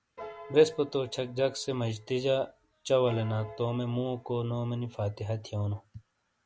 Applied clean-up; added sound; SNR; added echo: none; Piano; 18 dB; none.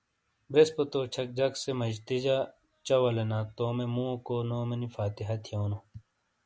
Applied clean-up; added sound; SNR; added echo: none; none; none; none.